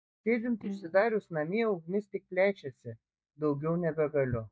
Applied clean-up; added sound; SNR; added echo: neural mask model DeepFilterNet 3.